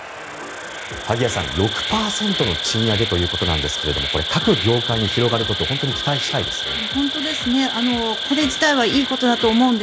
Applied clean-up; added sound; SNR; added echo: none; Insect; 4 dB; none.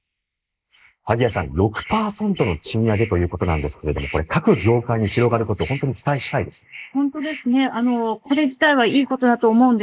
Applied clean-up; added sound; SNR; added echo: neural mask model Resemble Enhance denoiser.